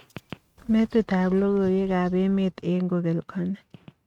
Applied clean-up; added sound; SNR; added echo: neural mask model RNNoise.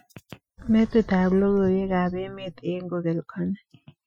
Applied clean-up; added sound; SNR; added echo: classical method Wiener filter.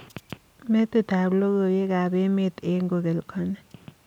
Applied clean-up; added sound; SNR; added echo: none; none; none; none.